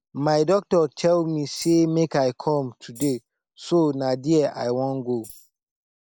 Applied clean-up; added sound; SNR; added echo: neural mask model Resemble Enhance denoiser.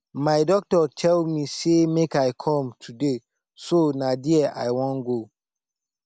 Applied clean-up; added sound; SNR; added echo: none; none; none; none.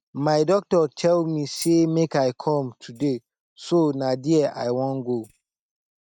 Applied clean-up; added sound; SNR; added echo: neural mask model RNNoise.